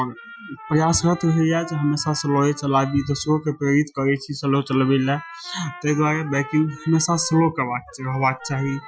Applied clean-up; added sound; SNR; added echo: classical method Wiener filter.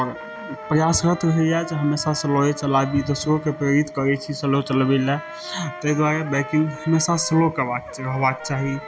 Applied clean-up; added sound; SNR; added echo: none; Organ + Trumpet; 14 dB; none.